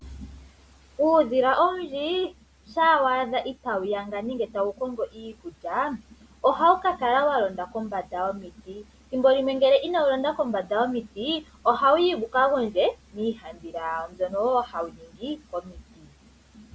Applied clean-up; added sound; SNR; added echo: none; none; none; none.